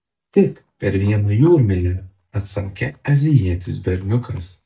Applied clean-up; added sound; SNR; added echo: neural mask model DeepFilterNet 3.